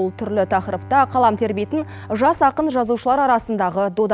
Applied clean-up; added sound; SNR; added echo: none; Bowed string instrument; 19 dB; none.